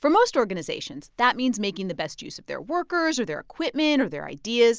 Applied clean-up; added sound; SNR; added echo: none; none; none; none.